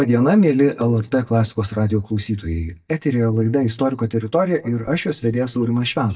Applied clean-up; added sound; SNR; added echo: neural mask model DeepFilterNet 3.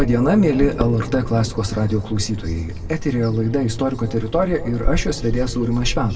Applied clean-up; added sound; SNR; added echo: none; Bird vocalization, bird call, bird song; 6 dB; reverberation time 1.7 s.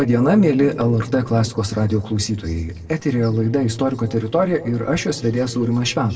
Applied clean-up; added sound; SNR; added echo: neural separator model SepFormer DNS4.